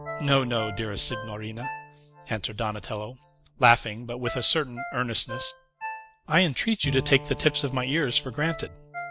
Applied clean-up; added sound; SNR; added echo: none; Bowed string instrument + Ringtone; 13 dB; none.